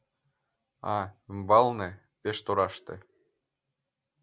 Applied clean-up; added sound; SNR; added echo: none; none; none; none.